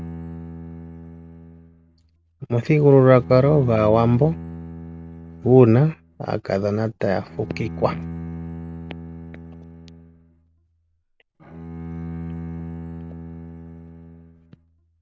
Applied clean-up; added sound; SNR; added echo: none; Bowed string instrument; 13 dB; none.